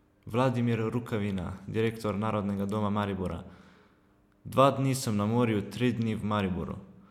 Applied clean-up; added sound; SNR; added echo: none; none; none; none.